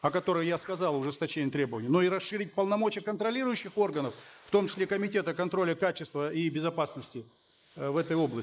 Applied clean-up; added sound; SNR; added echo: neural mask model Resemble Enhance denoiser.